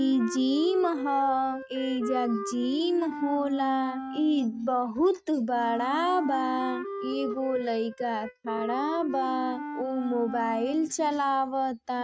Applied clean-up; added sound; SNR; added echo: neural mask model RNNoise.